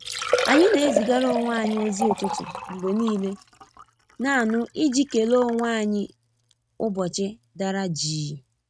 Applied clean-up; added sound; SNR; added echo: neural mask model RNNoise.